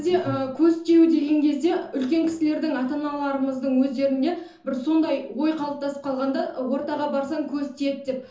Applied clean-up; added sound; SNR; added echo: none; none; none; reverberation time 0.6 s.